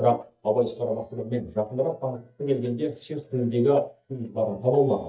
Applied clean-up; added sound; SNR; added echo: neural mask model DeepFilterNet 3.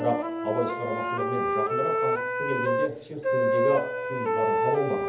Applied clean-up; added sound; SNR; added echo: none; Wind instrument, woodwind instrument; -4 dB; reverberation time 0.7 s.